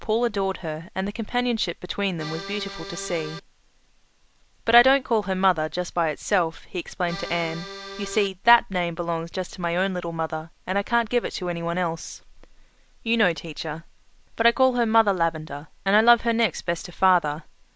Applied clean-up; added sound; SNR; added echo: none; Accordion; 12 dB; none.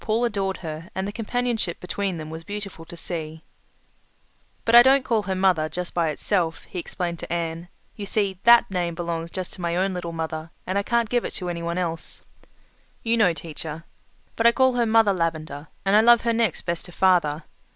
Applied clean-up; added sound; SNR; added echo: none; none; none; none.